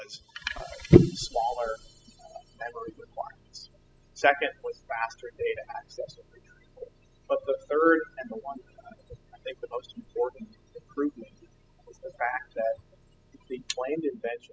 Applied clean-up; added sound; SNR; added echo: classical method spectral subtraction.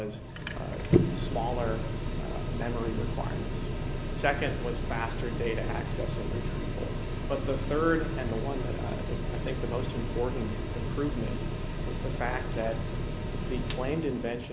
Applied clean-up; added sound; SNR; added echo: none; Mechanical fan; -1 dB; none.